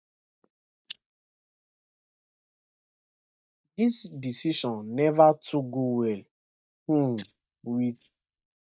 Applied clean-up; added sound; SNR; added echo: neural mask model DeepFilterNet 3.